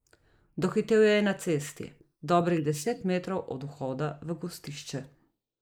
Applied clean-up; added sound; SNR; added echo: neural mask model Resemble Enhance denoiser.